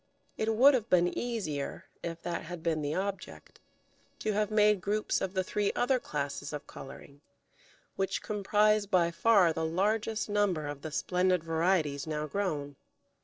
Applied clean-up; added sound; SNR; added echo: neural separator model SepFormer DNS4.